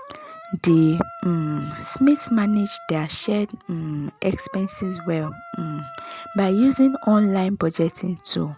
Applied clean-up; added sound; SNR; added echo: none; Wind instrument, woodwind instrument; 18 dB; none.